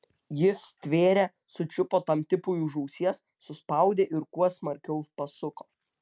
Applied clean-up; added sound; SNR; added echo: none; none; none; none.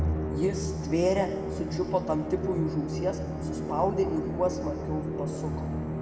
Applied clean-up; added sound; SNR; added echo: none; Musical instrument; 2 dB; reverberation time 1.9 s.